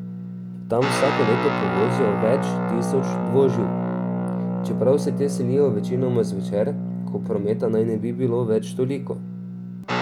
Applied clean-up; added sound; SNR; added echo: none; Guitar; 1 dB; none.